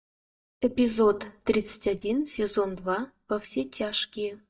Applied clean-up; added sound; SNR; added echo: neural mask model DeepFilterNet 3.